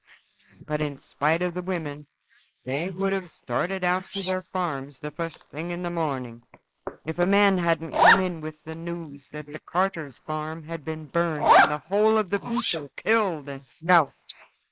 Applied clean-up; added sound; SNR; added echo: neural mask model Resemble Enhance denoiser.